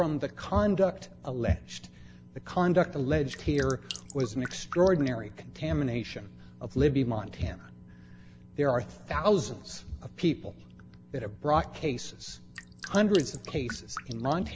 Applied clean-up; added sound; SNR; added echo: none; Drip; 15 dB; none.